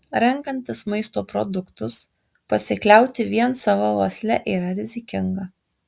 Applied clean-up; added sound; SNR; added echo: none; none; none; none.